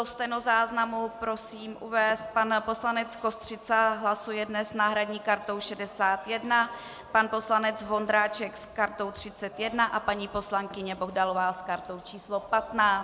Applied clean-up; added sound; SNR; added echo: none; none; none; none.